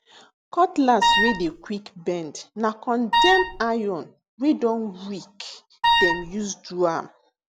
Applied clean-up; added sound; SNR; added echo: none; Wind instrument, woodwind instrument; -4 dB; none.